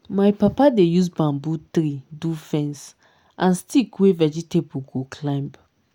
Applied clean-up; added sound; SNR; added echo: none; none; none; none.